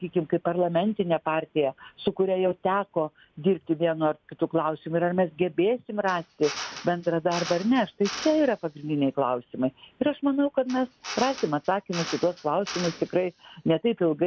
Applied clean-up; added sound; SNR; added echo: none; Drill; 13 dB; none.